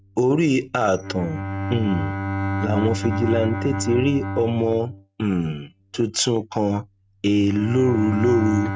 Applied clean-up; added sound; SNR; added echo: neural mask model RNNoise.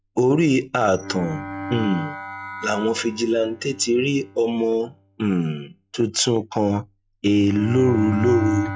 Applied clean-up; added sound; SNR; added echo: classical method log-MMSE.